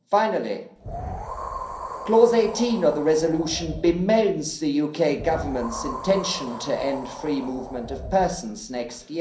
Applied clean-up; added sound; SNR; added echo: none; Wind; 11 dB; reverberation time 0.6 s.